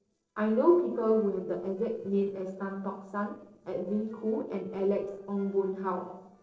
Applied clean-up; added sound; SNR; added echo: neural separator model SepFormer DNS4.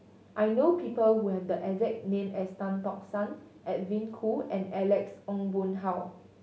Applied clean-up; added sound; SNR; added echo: none; none; none; none.